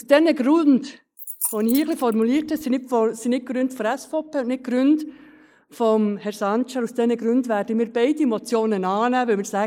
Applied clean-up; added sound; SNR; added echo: neural mask model Resemble Enhance denoiser.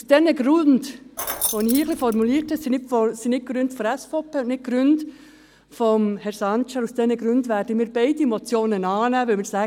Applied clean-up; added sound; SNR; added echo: none; Keys jangling; 9 dB; none.